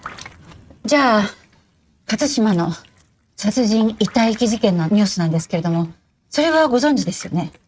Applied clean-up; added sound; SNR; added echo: neural mask model RNNoise.